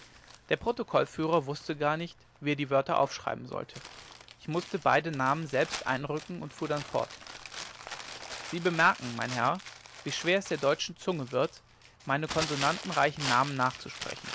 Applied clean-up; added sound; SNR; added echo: none; Crumpling, crinkling; 12 dB; none.